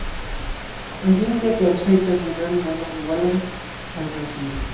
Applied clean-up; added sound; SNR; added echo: none; Rain; 8 dB; reverberation time 0.8 s.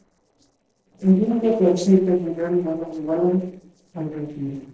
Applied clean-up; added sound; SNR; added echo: neural separator model SepFormer DNS4.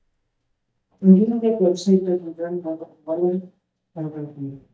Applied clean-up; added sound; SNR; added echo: neural mask model DeepFilterNet 3.